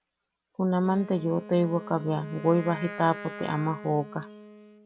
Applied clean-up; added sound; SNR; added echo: none; Wind instrument, woodwind instrument; 14 dB; none.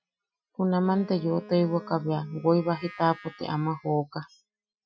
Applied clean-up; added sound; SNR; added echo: classical method Wiener filter.